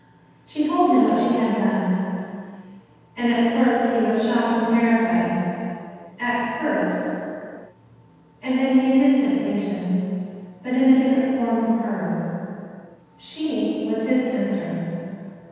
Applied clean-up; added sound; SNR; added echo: none; none; none; reverberation time 2.1 s.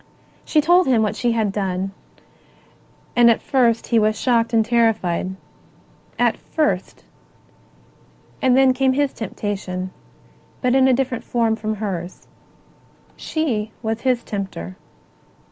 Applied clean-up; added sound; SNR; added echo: none; none; none; none.